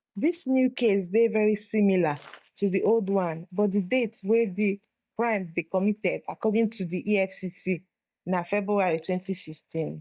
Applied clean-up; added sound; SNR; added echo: neural mask model DeepFilterNet 3.